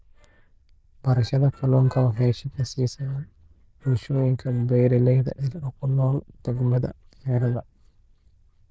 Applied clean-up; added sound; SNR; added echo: neural diffusion model UNIVERSE++.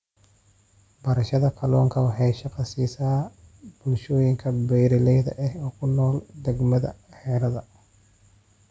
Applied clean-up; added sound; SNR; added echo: none; none; none; none.